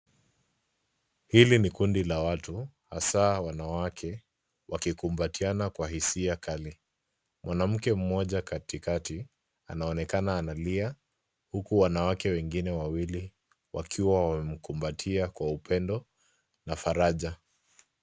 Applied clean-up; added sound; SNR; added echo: none; none; none; none.